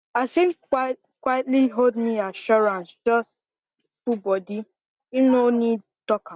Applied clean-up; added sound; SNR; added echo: none; none; none; none.